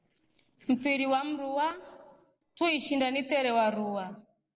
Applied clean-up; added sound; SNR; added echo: neural separator model SepFormer DNS4.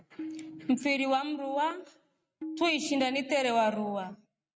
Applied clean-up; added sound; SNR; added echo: neural mask model RNNoise.